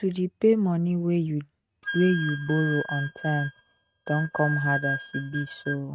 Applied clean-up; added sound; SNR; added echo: neural mask model RNNoise.